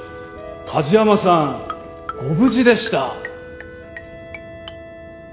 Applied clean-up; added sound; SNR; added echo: none; Marimba, xylophone; 17 dB; none.